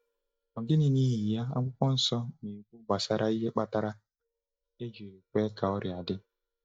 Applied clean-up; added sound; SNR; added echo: neural mask model DeepFilterNet 3.